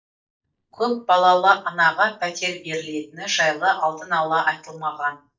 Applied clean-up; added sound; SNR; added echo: neural mask model DeepFilterNet 3.